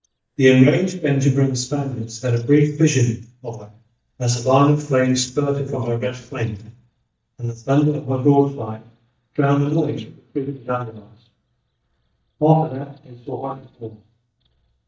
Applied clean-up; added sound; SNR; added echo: neural mask model DeepFilterNet 3.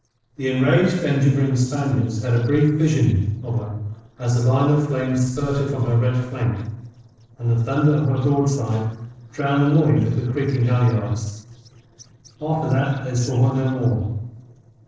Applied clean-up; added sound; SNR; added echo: neural separator model SepFormer DNS4.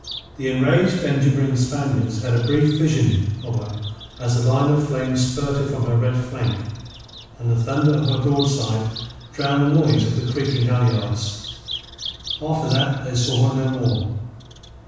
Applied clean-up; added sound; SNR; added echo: none; Bird vocalization, bird call, bird song; 16 dB; reverberation time 1.1 s.